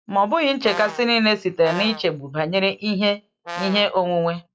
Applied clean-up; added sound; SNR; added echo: classical method log-MMSE.